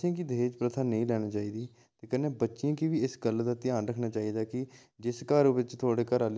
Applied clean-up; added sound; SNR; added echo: none; none; none; none.